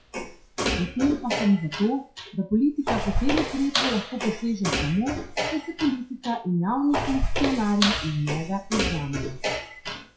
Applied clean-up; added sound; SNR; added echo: classical method WPE with log-MMSE.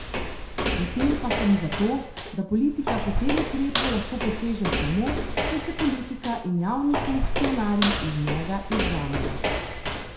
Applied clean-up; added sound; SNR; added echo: none; Walk, footsteps; 1 dB; reverberation time 0.5 s.